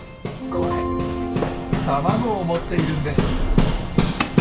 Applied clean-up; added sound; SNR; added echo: none; Hammer; -2 dB; reverberation time 0.2 s.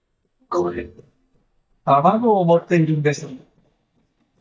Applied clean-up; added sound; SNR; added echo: neural mask model DeepFilterNet 3.